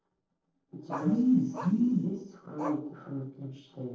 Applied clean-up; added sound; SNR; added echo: neural separator model SepFormer DNS4.